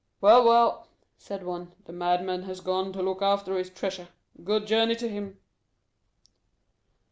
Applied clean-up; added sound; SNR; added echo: none; none; none; none.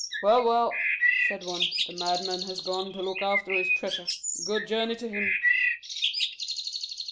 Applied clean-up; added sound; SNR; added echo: none; Bird; -1 dB; none.